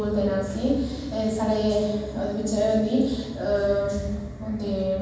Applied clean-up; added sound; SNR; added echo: none; none; none; reverberation time 1.2 s.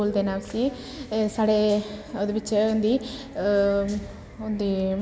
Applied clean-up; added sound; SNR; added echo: none; none; none; none.